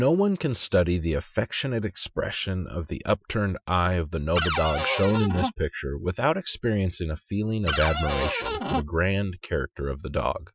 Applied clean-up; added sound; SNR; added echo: classical method Wiener filter.